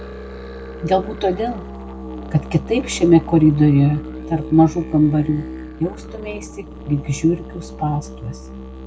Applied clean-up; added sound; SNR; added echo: none; Musical instrument; 13 dB; none.